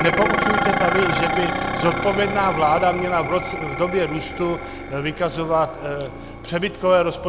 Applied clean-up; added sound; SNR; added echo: none; Dishes, pots, and pans; 3 dB; none.